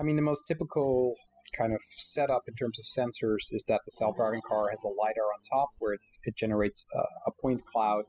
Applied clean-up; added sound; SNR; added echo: classical method spectral subtraction.